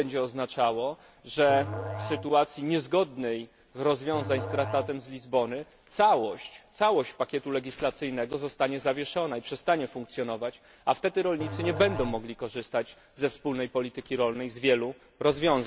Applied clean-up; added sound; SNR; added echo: none; Musical instrument; 11 dB; none.